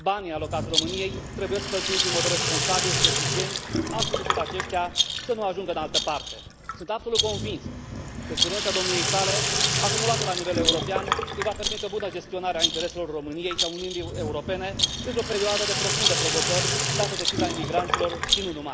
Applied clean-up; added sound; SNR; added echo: none; Sink (filling or washing) + Rattle; -3 dB; none.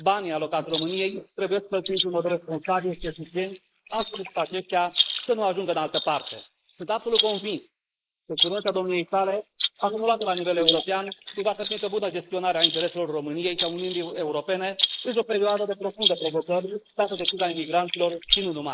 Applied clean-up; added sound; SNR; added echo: neural mask model Resemble Enhance denoiser.